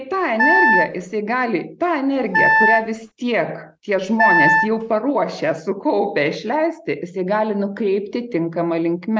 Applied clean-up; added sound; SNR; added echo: none; Wind instrument, woodwind instrument; -3 dB; none.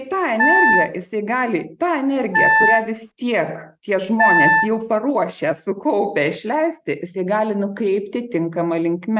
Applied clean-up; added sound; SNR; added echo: neural mask model RNNoise.